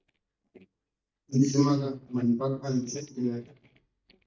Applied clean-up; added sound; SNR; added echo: neural mask model DeepFilterNet 3.